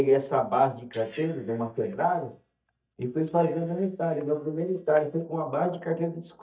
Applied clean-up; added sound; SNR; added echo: neural mask model DeepFilterNet 3.